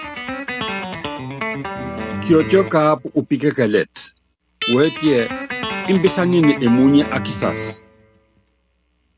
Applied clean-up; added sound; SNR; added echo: none; Guitar; 9 dB; none.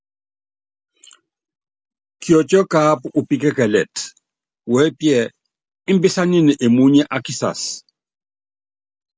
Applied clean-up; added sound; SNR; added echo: none; none; none; none.